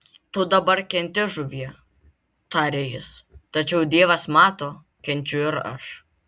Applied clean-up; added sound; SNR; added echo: none; none; none; none.